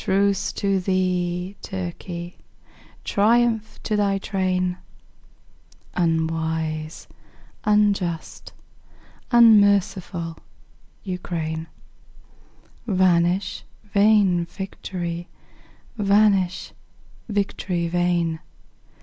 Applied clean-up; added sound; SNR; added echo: none; none; none; none.